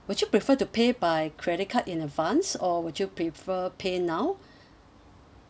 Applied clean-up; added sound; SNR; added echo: none; none; none; none.